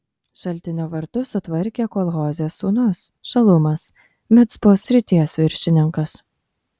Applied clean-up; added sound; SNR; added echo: none; none; none; none.